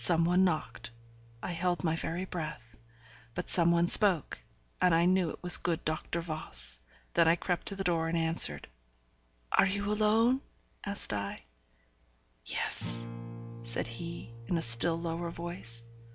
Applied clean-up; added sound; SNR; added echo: none; Acoustic guitar; 19 dB; none.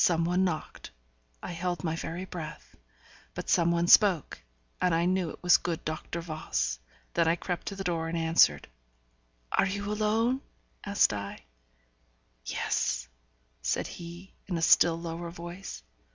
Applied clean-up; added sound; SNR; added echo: none; none; none; none.